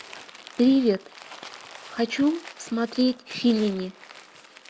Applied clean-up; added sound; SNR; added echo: none; Crumpling, crinkling; 19 dB; none.